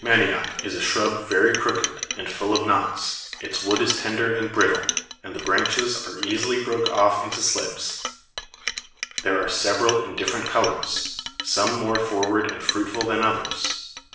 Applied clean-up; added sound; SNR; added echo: none; Chink, clink; 9 dB; reverberation time 0.7 s.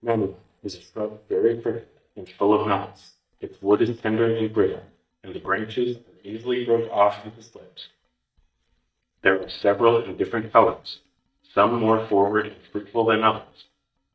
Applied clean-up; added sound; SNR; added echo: neural mask model DeepFilterNet 3.